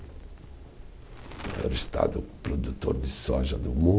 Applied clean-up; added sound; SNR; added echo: none; none; none; none.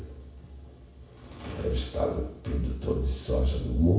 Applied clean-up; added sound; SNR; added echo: none; none; none; reverberation time 0.7 s.